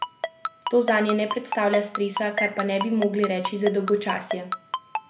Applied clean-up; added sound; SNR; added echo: none; Bowed string instrument + Ringtone; 7 dB; none.